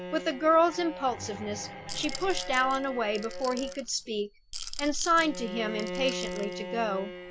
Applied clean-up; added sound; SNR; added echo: none; Bowed string instrument + Rattle / Rattle (instrument); 8 dB; none.